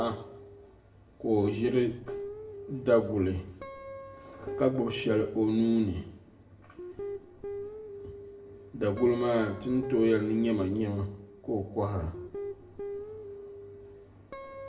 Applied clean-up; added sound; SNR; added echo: none; Guitar; 11 dB; reverberation time 0.6 s.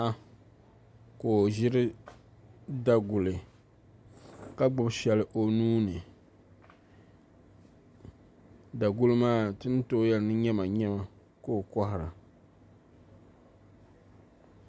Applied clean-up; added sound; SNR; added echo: none; none; none; none.